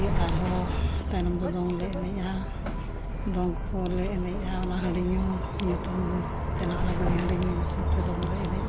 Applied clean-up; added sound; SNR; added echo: none; Bus; -2 dB; none.